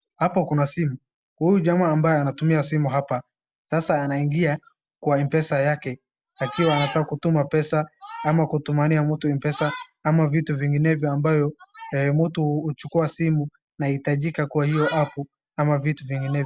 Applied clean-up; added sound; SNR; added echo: none; none; none; none.